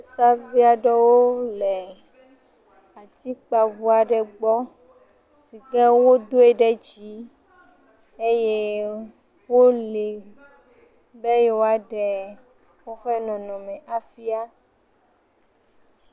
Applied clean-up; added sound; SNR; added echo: none; none; none; none.